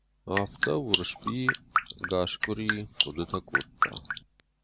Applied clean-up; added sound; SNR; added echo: none; Drip; -4 dB; none.